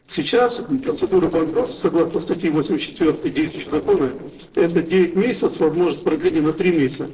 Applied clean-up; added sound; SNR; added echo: neural separator model SepFormer DNS4.